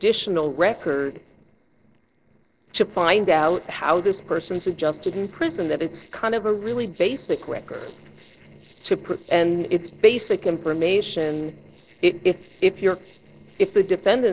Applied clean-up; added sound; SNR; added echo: neural separator model SepFormer DNS4.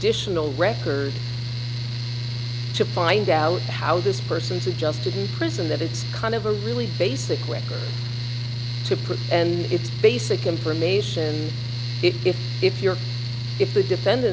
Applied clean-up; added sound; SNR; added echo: none; Mechanical fan; 3 dB; none.